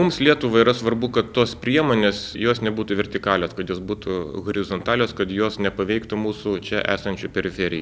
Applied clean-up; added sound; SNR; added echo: none; none; none; none.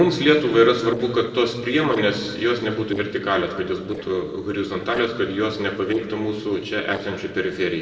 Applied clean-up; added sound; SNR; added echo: neural separator model SepFormer DNS4.